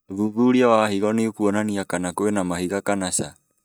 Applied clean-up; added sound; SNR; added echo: neural mask model DeepFilterNet 3.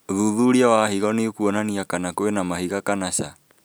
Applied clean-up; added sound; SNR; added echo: none; none; none; none.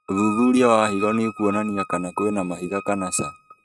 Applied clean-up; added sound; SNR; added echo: neural mask model RNNoise.